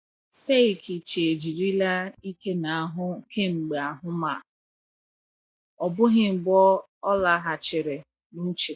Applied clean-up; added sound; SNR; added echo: neural mask model DeepFilterNet 3.